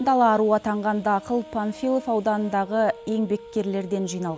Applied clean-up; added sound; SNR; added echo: none; Brass instrument; 19 dB; none.